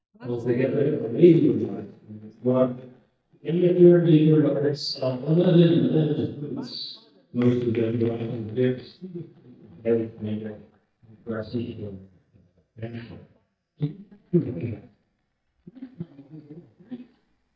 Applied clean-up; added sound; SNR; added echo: neural mask model DeepFilterNet 3.